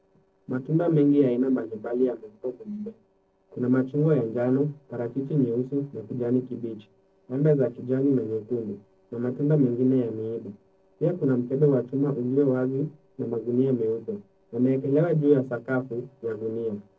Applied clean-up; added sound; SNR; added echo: neural separator model SepFormer DNS4.